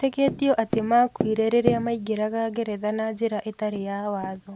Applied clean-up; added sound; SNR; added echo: none; Tap; 9 dB; none.